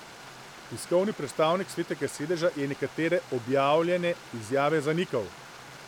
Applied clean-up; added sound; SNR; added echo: none; Stream; 17 dB; none.